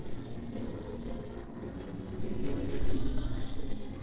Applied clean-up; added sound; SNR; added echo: neural separator model SepFormer DNS4.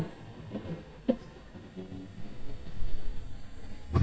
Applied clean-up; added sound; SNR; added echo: neural mask model DeepFilterNet 3.